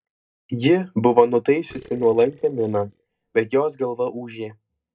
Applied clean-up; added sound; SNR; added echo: neural mask model DeepFilterNet 3.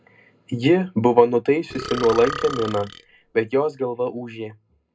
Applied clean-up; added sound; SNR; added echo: none; Burping, eructation; 10 dB; reverberation time 0.2 s.